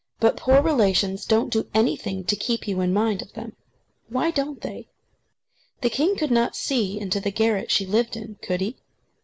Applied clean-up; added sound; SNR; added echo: none; none; none; none.